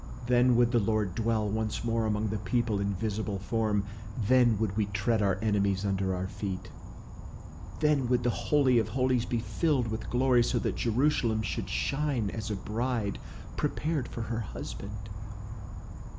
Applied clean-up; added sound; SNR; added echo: none; Insect; 8 dB; none.